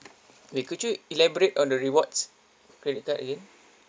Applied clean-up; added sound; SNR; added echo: none; none; none; none.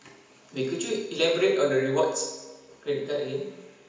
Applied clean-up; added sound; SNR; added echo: none; none; none; reverberation time 0.9 s.